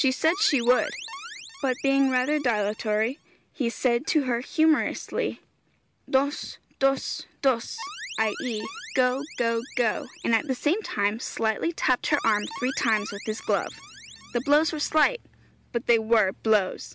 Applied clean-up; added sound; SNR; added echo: none; Alarm; 14 dB; none.